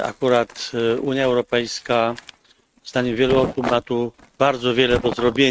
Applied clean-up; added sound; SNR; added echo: neural mask model RNNoise.